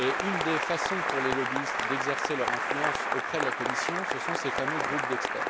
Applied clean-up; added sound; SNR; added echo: none; Applause; -4 dB; none.